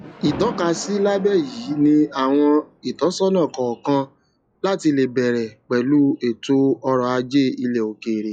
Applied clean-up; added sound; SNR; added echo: classical method log-MMSE.